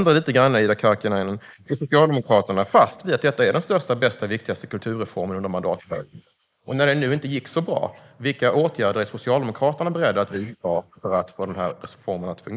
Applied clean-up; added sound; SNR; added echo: neural mask model Resemble Enhance denoiser.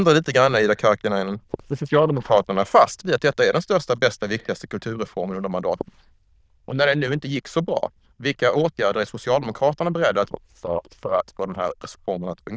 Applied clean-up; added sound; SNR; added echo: neural diffusion model UNIVERSE++.